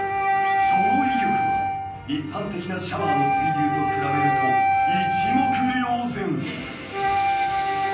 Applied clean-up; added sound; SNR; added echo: none; Wind instrument, woodwind instrument; -5 dB; reverberation time 0.6 s.